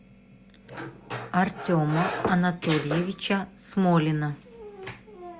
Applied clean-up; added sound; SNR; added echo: none; none; none; none.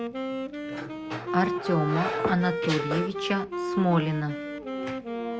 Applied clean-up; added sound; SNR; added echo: none; Wind instrument, woodwind instrument; 4 dB; none.